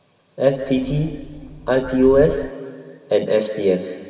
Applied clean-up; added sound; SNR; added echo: none; Subway, metro, underground; 15 dB; reverberation time 2.1 s.